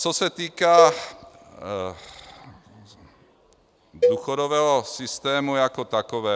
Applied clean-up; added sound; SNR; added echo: none; Cowbell; 3 dB; none.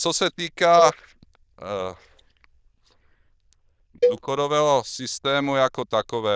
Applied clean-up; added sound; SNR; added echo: neural diffusion model UNIVERSE++.